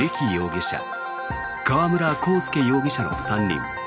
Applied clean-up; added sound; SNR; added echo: none; none; none; none.